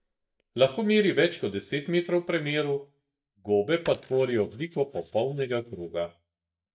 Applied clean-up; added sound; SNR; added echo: neural mask model DeepFilterNet 3.